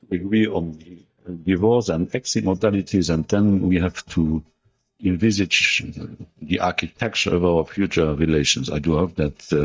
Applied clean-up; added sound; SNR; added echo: neural mask model DeepFilterNet 3.